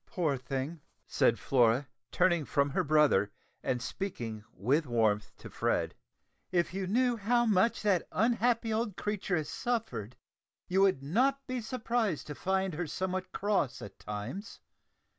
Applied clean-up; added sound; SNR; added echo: none; none; none; none.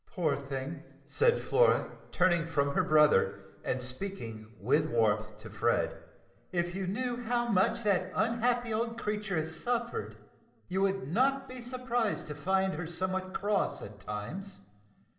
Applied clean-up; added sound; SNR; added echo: none; none; none; reverberation time 1.7 s.